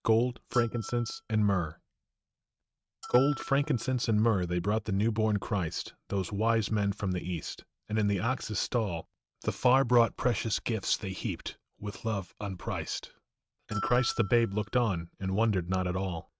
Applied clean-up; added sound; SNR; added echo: neural mask model RNNoise.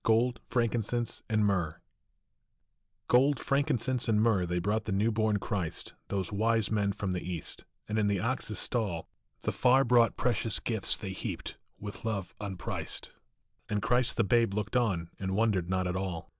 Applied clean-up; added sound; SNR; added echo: none; none; none; none.